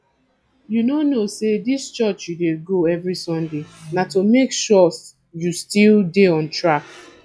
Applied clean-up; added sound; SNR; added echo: classical method log-MMSE.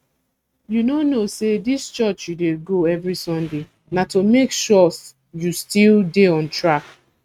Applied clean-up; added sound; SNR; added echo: neural mask model RNNoise.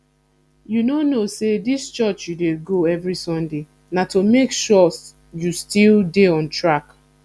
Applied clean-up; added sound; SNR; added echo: none; none; none; none.